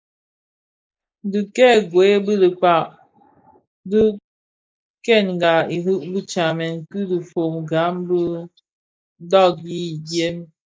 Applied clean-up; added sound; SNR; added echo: neural mask model Resemble Enhance denoiser.